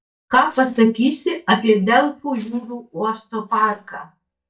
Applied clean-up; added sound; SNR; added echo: neural mask model DeepFilterNet 3.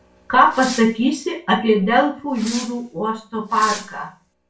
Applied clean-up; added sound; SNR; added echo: none; Fireworks; 17 dB; reverberation time 0.3 s.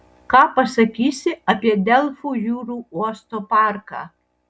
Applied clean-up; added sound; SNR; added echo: none; none; none; none.